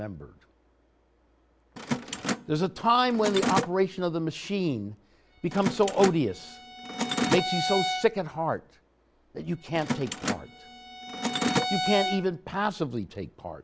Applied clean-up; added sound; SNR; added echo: none; Mechanisms + Bowed string instrument; 3 dB; none.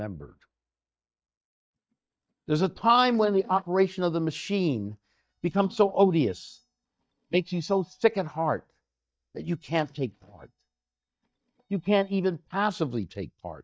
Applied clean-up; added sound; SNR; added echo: neural mask model DeepFilterNet 3.